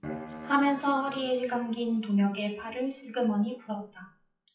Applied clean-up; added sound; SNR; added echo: classical method WPE with log-MMSE.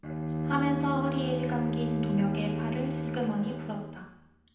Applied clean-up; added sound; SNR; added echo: none; Bowed string instrument; 0 dB; reverberation time 0.8 s.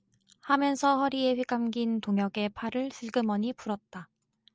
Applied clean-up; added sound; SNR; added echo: none; none; none; none.